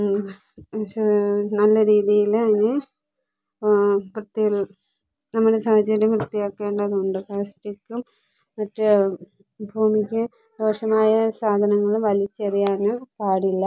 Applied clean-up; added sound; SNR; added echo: none; none; none; none.